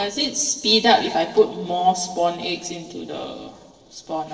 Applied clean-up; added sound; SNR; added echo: neural separator model SepFormer DNS4.